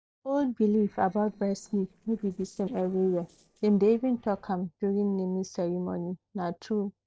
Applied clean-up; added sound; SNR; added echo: neural separator model SepFormer DNS4.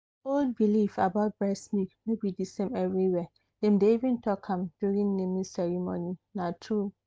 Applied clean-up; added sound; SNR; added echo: none; none; none; none.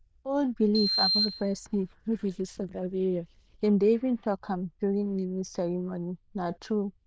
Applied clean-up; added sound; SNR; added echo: neural diffusion model UNIVERSE++.